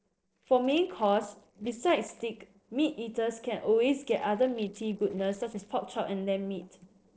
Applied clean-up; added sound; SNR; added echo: neural separator model SepFormer DNS4.